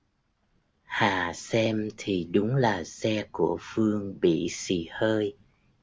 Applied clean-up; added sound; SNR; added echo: neural separator model SepFormer DNS4.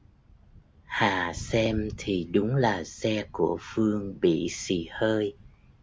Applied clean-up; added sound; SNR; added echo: none; Thunder; 17 dB; none.